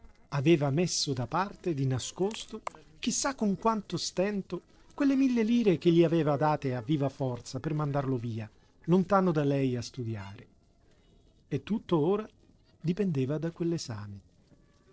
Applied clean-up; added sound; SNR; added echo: neural separator model SepFormer DNS4.